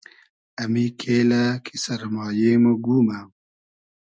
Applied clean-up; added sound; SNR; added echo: none; none; none; none.